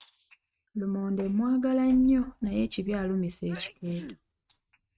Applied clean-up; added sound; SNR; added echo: neural mask model RNNoise.